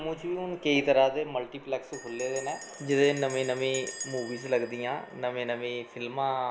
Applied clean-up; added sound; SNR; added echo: none; Bell; 16 dB; reverberation time 0.6 s.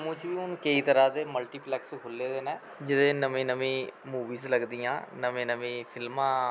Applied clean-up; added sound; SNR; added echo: none; none; none; none.